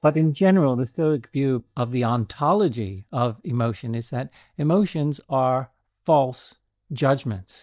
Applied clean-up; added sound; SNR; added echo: neural mask model DeepFilterNet 3.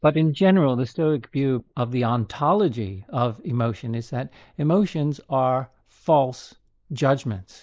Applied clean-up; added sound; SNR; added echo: neural mask model Resemble Enhance denoiser.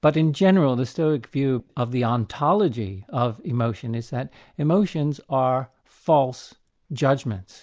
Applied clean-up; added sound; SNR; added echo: none; none; none; none.